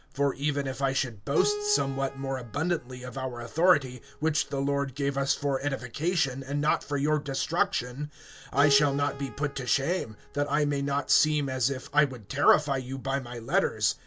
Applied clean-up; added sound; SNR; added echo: none; Keyboard (musical); 15 dB; none.